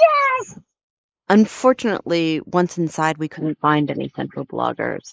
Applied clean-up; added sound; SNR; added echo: neural mask model Resemble Enhance denoiser.